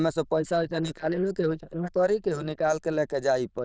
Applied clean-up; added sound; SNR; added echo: neural diffusion model UNIVERSE++.